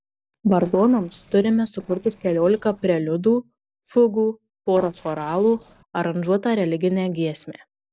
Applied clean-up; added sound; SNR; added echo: neural separator model SepFormer DNS4.